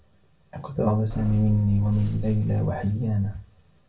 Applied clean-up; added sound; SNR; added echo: none; Bus / Engine; 12 dB; reverberation time 0.2 s.